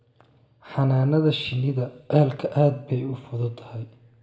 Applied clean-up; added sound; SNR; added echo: none; none; none; reverberation time 0.9 s.